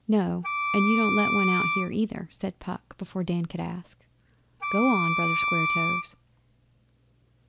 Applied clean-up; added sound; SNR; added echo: none; Wind instrument, woodwind instrument; -1 dB; none.